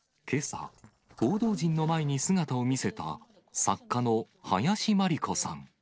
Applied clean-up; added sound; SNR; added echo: neural separator model SepFormer DNS4.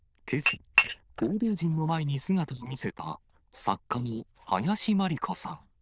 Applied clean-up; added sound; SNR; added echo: neural diffusion model UNIVERSE++.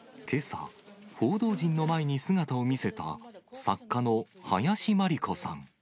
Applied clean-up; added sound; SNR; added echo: none; none; none; none.